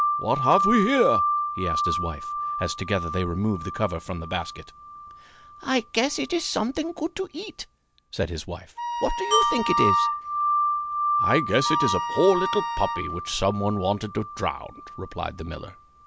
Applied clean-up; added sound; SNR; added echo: none; Wind instrument, woodwind instrument + Wind chime; 1 dB; none.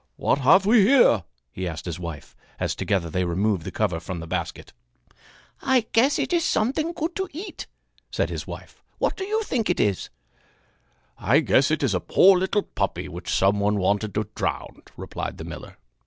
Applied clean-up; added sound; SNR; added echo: none; none; none; none.